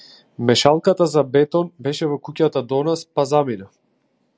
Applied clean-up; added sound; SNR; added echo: none; none; none; none.